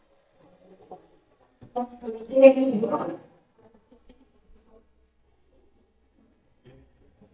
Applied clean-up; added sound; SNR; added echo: neural mask model DeepFilterNet 3.